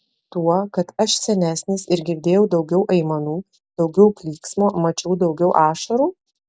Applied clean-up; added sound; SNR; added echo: none; none; none; none.